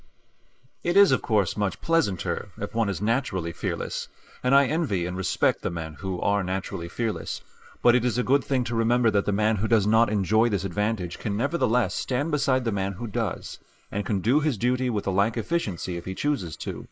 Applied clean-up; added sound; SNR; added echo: neural mask model Resemble Enhance denoiser.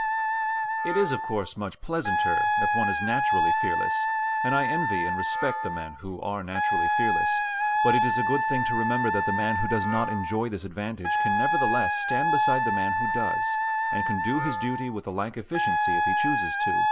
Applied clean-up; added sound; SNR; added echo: none; Wind instrument, woodwind instrument; -5 dB; none.